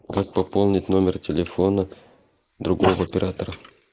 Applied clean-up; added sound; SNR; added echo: neural mask model Resemble Enhance denoiser.